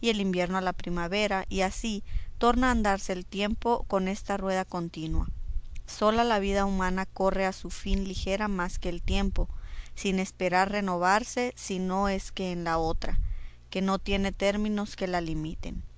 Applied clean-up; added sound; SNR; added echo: none; none; none; none.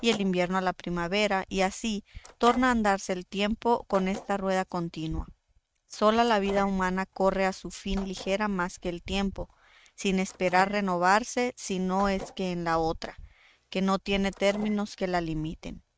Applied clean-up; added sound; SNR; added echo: neural mask model RNNoise.